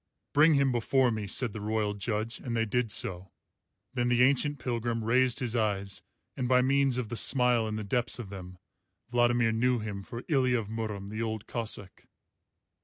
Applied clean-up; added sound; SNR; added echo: none; none; none; none.